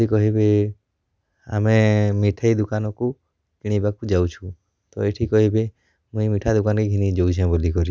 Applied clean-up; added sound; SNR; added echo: none; none; none; none.